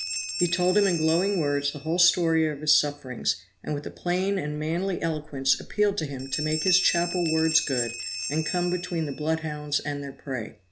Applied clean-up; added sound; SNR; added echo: none; Bell; 9 dB; none.